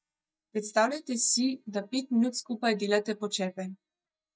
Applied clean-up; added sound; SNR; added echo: neural mask model DeepFilterNet 3.